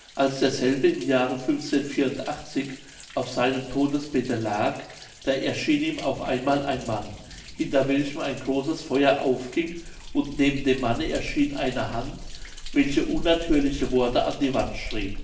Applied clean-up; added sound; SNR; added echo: none; Thunder; 11 dB; reverberation time 0.9 s.